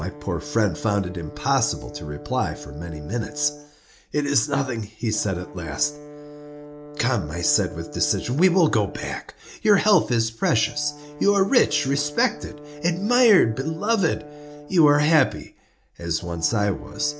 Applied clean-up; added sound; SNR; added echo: none; Brass instrument; 17 dB; none.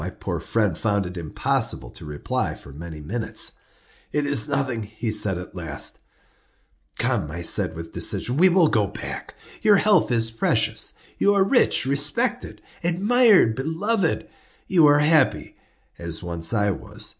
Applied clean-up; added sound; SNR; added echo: none; none; none; none.